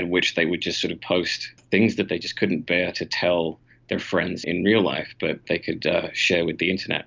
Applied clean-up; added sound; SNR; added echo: none; none; none; none.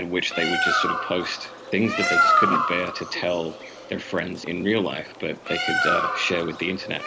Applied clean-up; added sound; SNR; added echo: none; Bird; -1 dB; none.